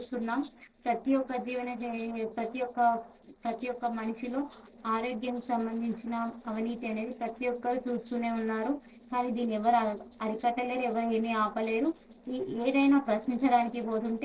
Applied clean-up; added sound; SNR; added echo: neural separator model SepFormer DNS4.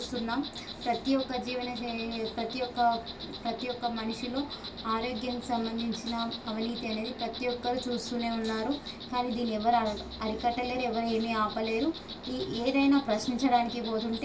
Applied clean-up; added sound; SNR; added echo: none; Insect; 11 dB; reverberation time 0.2 s.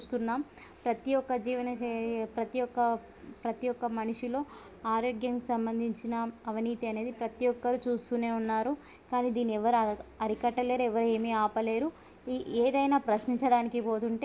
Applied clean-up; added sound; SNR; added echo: none; none; none; none.